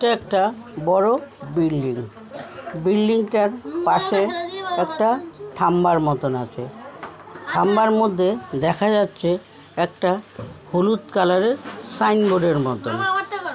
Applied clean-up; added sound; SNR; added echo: none; none; none; none.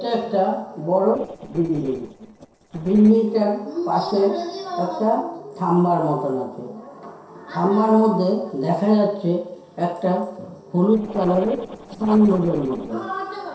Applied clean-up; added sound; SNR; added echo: neural separator model SepFormer DNS4.